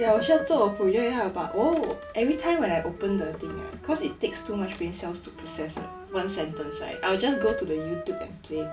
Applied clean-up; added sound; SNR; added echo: none; Wind instrument, woodwind instrument; 11 dB; reverberation time 0.2 s.